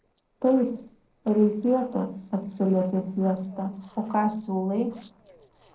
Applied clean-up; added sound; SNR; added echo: neural separator model SepFormer DNS4.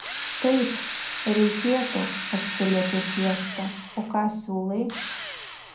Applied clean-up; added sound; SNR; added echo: none; Drill; 7 dB; reverberation time 0.6 s.